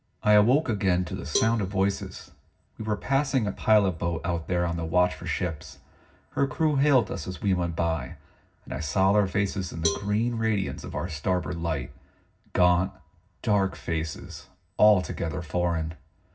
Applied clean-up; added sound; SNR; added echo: none; Cowbell; 12 dB; reverberation time 0.4 s.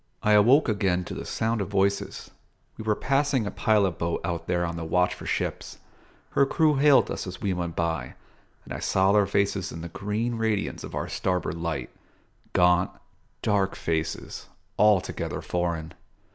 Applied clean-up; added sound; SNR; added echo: none; none; none; none.